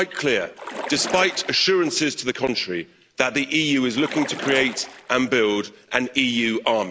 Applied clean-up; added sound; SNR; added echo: none; Splash, splatter; 11 dB; none.